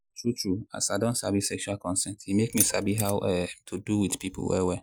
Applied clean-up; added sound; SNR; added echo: none; Keys jangling; 2 dB; none.